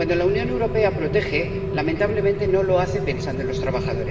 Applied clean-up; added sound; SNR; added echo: none; Rain; 3 dB; reverberation time 1.8 s.